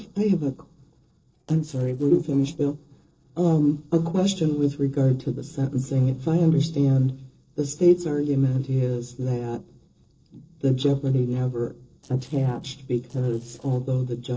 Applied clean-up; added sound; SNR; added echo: neural separator model SepFormer DNS4.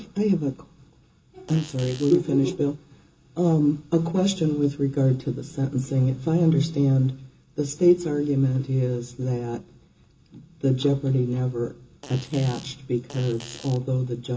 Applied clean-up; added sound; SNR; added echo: none; Fart; 18 dB; reverberation time 0.2 s.